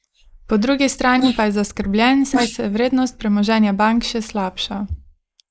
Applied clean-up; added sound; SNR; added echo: neural mask model Resemble Enhance denoiser.